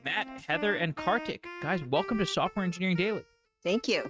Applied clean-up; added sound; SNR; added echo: neural mask model RNNoise.